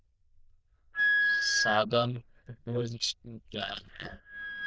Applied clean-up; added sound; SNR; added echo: neural diffusion model UNIVERSE++.